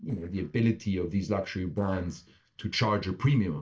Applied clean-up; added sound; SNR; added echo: neural separator model SepFormer DNS4.